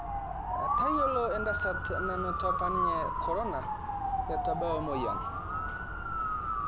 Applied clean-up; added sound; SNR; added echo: none; Motor vehicle (road) / Siren; -4 dB; none.